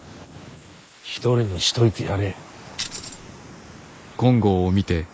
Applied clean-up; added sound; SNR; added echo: neural mask model Resemble Enhance denoiser.